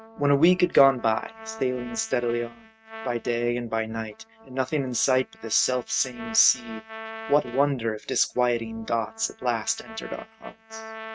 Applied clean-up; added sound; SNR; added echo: neural mask model RNNoise.